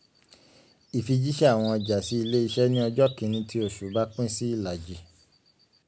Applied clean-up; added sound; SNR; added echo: none; Bird vocalization, bird call, bird song; 19 dB; none.